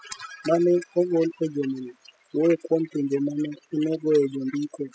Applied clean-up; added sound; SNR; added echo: classical method spectral subtraction.